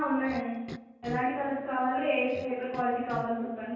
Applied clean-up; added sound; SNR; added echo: none; Cough; 16 dB; reverberation time 1.3 s.